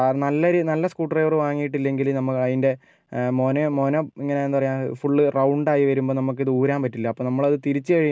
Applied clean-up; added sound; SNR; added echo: none; none; none; none.